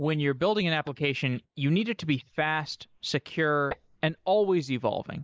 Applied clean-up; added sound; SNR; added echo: neural mask model Resemble Enhance denoiser.